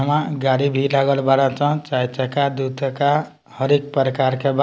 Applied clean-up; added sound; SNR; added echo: none; none; none; none.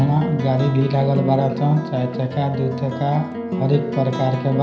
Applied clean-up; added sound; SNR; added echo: none; Plucked string instrument; 7 dB; reverberation time 0.5 s.